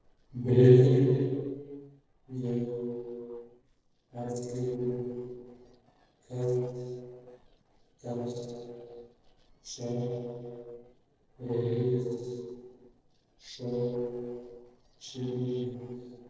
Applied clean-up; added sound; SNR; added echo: neural separator model SepFormer DNS4.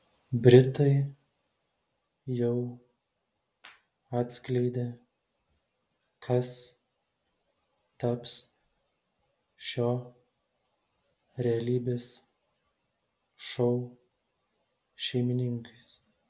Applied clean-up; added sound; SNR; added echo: none; none; none; none.